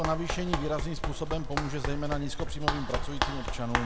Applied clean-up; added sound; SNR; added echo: none; Run; -2 dB; none.